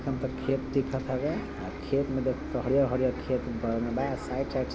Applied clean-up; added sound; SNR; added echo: none; Bus; 7 dB; none.